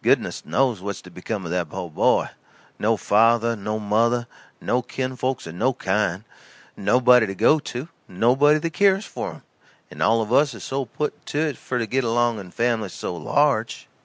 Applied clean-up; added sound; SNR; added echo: none; none; none; none.